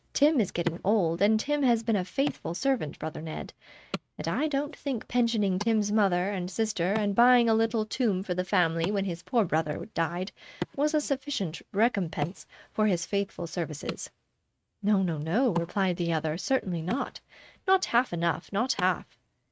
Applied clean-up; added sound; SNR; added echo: neural mask model RNNoise.